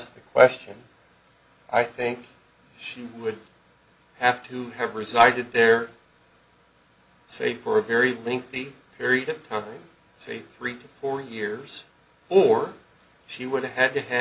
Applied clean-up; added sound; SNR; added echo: none; none; none; none.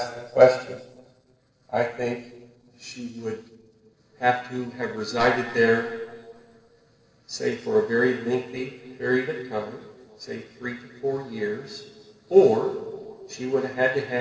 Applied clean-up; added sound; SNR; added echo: neural separator model SepFormer DNS4.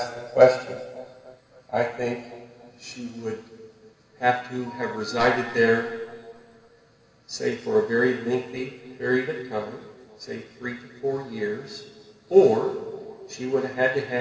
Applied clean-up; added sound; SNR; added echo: none; Telephone; 15 dB; reverberation time 2.2 s.